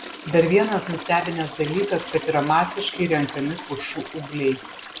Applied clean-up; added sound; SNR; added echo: none; Trickle, dribble / Toilet flush; 13 dB; none.